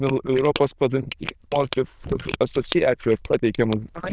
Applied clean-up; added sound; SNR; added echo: neural diffusion model UNIVERSE++.